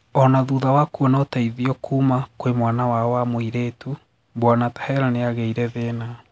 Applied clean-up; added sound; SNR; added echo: none; none; none; none.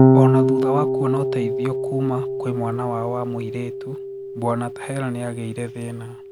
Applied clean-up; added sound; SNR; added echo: none; Electric guitar / Bass guitar; -4 dB; none.